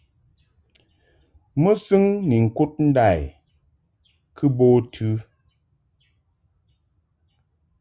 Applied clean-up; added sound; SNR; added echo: none; none; none; none.